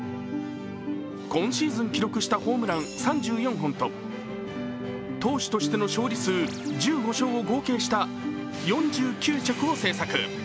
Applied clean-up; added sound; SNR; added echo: none; Guitar; 6 dB; none.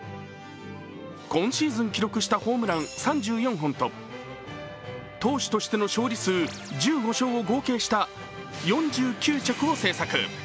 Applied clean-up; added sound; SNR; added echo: none; none; none; none.